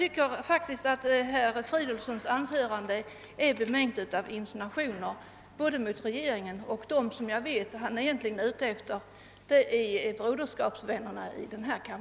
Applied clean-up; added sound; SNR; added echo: none; none; none; none.